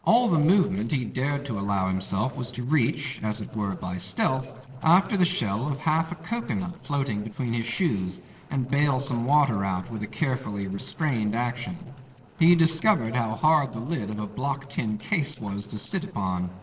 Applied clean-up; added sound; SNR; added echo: neural separator model SepFormer DNS4.